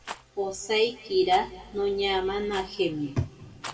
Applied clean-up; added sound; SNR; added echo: none; Rattle; 18 dB; reverberation time 1.7 s.